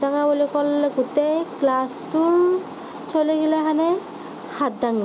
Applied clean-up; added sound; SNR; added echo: none; none; none; none.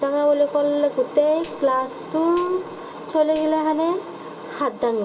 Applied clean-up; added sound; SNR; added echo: none; Tambourine; 9 dB; reverberation time 2.8 s.